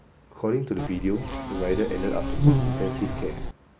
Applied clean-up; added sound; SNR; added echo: none; Insect; -4 dB; none.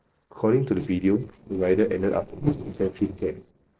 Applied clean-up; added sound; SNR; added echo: neural separator model SepFormer DNS4.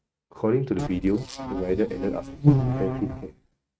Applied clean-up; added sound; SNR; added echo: neural mask model RNNoise.